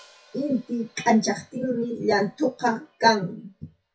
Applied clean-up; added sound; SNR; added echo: classical method WPE with log-MMSE.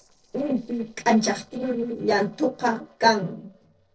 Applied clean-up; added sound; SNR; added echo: neural separator model SepFormer DNS4.